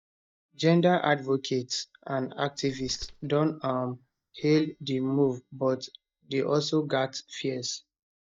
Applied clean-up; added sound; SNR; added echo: neural mask model DeepFilterNet 3.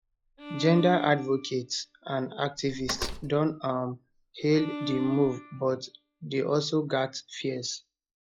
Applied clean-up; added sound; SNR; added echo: classical method log-MMSE.